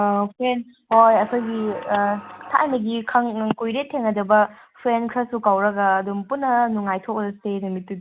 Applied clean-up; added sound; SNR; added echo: none; Sliding door; 17 dB; none.